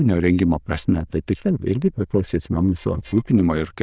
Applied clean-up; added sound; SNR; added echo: neural diffusion model UNIVERSE++.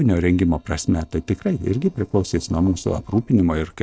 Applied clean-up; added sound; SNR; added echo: neural separator model SepFormer DNS4.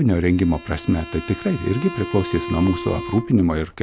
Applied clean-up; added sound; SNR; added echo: none; Bowed string instrument; 13 dB; none.